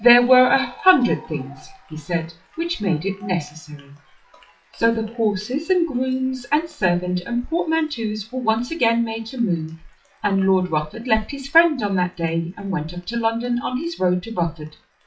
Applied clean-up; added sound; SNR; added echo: classical method WPE with log-MMSE.